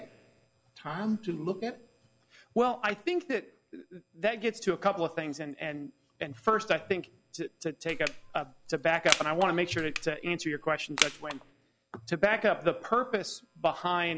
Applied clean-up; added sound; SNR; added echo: none; Crushing; 4 dB; none.